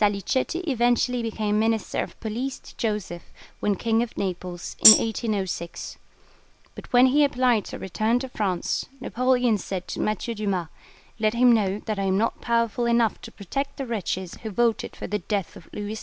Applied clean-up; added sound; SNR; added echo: none; Tambourine; -2 dB; none.